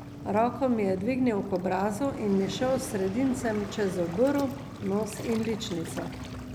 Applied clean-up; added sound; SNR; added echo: none; Waves, surf; 10 dB; none.